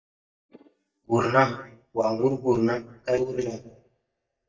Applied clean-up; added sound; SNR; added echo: neural mask model DeepFilterNet 3.